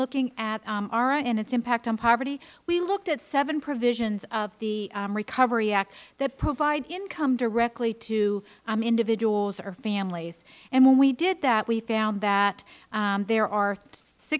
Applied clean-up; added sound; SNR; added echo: none; none; none; none.